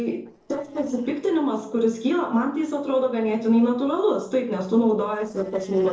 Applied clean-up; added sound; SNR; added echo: neural separator model SepFormer DNS4.